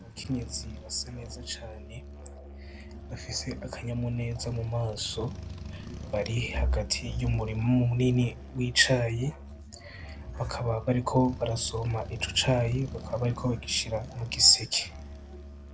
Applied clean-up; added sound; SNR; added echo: none; Musical instrument + Motorcycle; 12 dB; none.